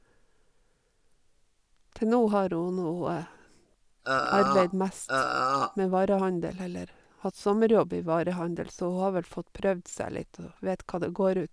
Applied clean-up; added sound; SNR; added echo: none; Burping, eructation; -1 dB; none.